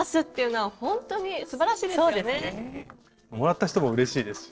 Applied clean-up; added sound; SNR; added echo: neural separator model SepFormer DNS4.